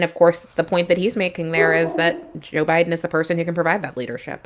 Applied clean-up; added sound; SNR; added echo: none; none; none; none.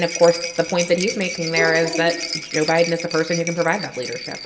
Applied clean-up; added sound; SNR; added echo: none; Rattle; 10 dB; reverberation time 1.3 s.